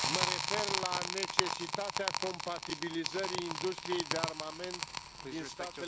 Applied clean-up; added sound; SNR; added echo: none; Crackle; -2 dB; none.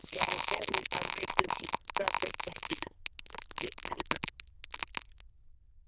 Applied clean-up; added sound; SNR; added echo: neural diffusion model UNIVERSE++.